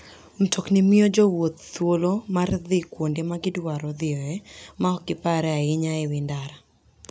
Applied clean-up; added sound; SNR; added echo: none; none; none; none.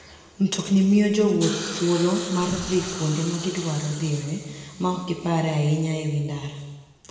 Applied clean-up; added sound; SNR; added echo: none; Hiss; 14 dB; reverberation time 1.3 s.